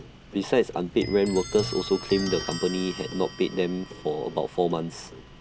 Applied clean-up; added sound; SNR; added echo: none; Clock; 12 dB; none.